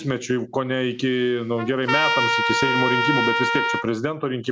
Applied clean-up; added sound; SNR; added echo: none; Trumpet; 0 dB; none.